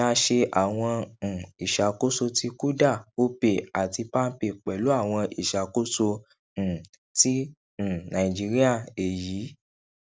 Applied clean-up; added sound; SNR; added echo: none; none; none; none.